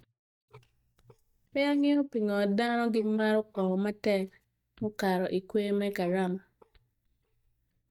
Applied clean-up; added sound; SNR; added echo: neural mask model DeepFilterNet 3.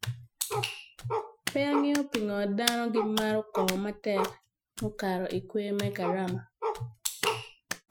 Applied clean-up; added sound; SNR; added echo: classical method Wiener filter.